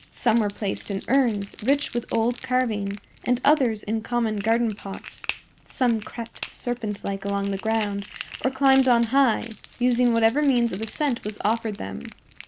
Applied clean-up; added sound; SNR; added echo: none; Crackle; 12 dB; none.